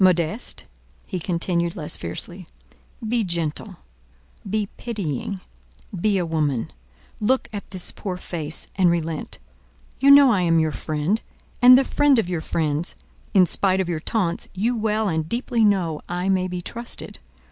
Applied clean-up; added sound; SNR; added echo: none; none; none; none.